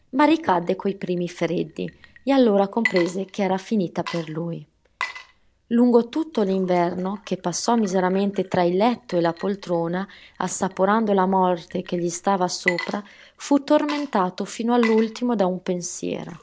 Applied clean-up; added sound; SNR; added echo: none; Water / Liquid; 16 dB; none.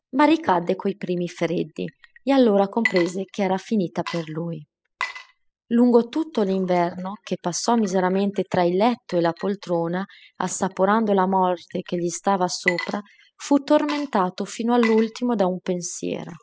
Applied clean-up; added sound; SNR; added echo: classical method spectral subtraction.